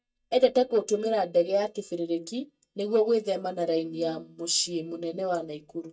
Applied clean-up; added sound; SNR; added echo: neural mask model DeepFilterNet 3.